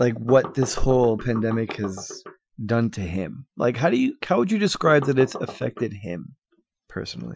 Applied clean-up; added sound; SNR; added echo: classical method Wiener filter.